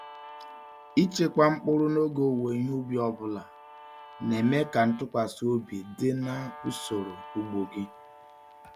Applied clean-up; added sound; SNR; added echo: none; Guitar; 19 dB; none.